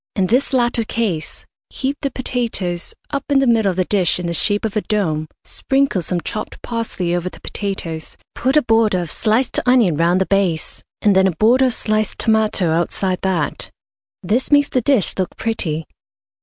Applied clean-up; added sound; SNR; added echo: none; none; none; none.